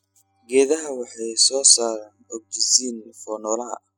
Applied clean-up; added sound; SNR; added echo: classical method spectral subtraction.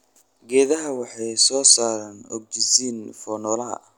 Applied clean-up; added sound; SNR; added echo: none; none; none; none.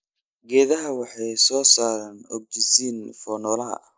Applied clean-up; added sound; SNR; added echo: neural mask model Resemble Enhance denoiser.